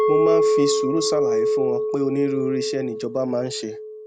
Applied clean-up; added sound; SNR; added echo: none; Chink, clink; -3 dB; none.